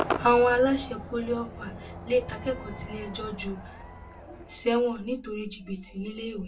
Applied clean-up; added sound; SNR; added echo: none; Crowd / Cheering / Fireworks; 10 dB; reverberation time 0.1 s.